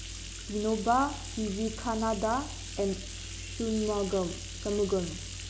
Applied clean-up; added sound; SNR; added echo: none; Bathtub (filling or washing); 12 dB; none.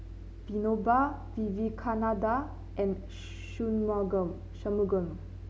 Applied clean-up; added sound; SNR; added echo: none; none; none; none.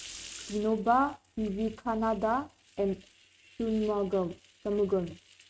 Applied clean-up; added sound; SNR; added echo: neural mask model RNNoise.